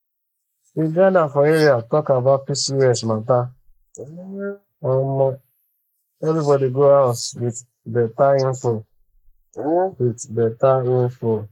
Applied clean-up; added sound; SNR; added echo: neural mask model Resemble Enhance denoiser.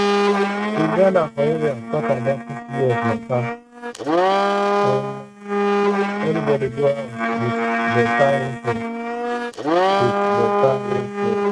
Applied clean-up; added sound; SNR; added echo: neural mask model RNNoise.